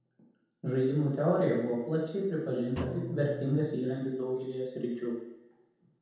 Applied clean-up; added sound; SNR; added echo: none; Drum; 15 dB; reverberation time 0.9 s.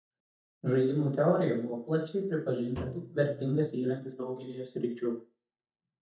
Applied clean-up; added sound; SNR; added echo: neural mask model DeepFilterNet 3.